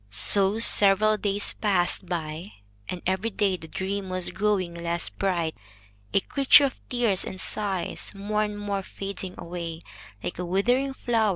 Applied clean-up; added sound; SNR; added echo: none; none; none; none.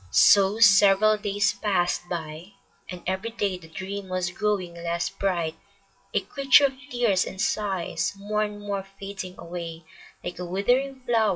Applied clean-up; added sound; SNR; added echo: classical method WPE with log-MMSE.